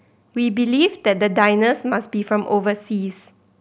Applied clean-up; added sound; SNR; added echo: none; none; none; none.